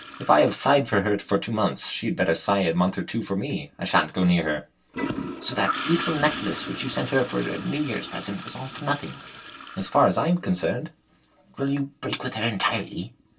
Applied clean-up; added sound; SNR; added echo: none; Toilet flush / Gurgling; 12 dB; reverberation time 0.1 s.